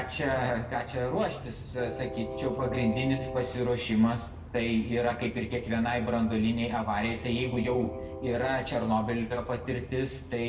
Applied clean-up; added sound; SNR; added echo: none; Train; 10 dB; reverberation time 0.7 s.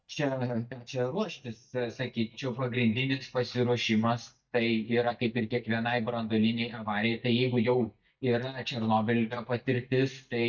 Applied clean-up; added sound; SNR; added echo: neural mask model DeepFilterNet 3.